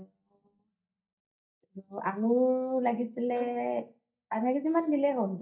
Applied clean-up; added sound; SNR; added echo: neural mask model DeepFilterNet 3.